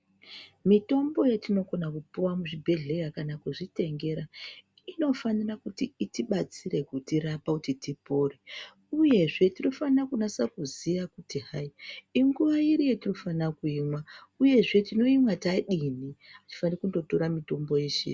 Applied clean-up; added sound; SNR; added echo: none; none; none; none.